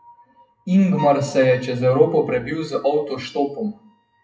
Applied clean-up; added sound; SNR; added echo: classical method WPE with log-MMSE.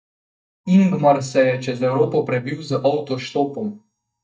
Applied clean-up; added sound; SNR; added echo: neural mask model DeepFilterNet 3.